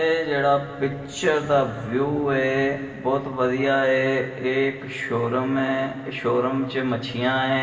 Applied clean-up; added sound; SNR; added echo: none; none; none; reverberation time 2.3 s.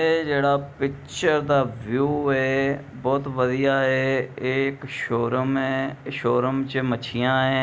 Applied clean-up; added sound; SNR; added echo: none; none; none; none.